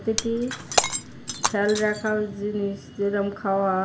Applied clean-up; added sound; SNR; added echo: none; Shatter; 5 dB; reverberation time 2.0 s.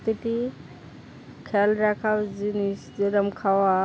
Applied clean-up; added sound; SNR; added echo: none; none; none; none.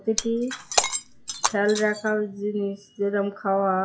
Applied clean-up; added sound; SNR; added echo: classical method WPE with log-MMSE.